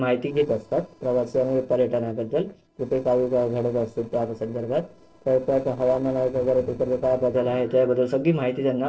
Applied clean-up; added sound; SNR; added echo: neural separator model SepFormer DNS4.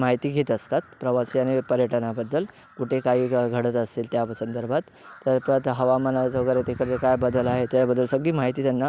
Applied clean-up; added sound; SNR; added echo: none; none; none; none.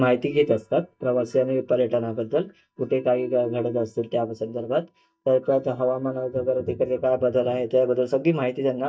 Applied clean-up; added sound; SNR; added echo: neural mask model DeepFilterNet 3.